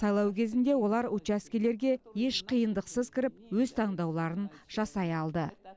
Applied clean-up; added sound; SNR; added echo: none; none; none; none.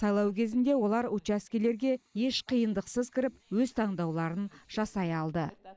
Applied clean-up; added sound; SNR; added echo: neural mask model Resemble Enhance denoiser.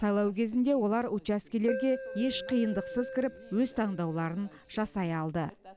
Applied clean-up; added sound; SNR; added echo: none; Keyboard (musical); 11 dB; none.